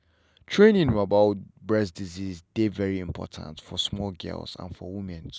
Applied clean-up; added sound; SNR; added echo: none; none; none; none.